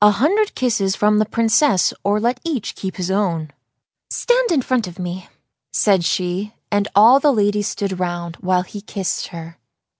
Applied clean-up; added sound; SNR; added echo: none; none; none; none.